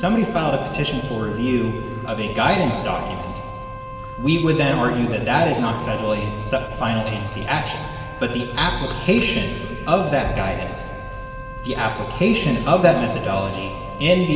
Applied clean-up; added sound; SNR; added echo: none; Wind instrument, woodwind instrument; 14 dB; reverberation time 2.3 s.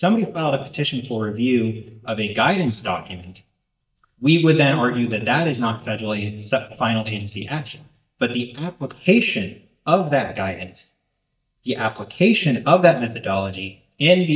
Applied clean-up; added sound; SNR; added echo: neural mask model DeepFilterNet 3.